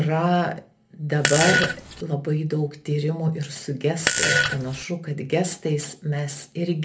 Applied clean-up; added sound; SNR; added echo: none; Fart; -2 dB; reverberation time 0.3 s.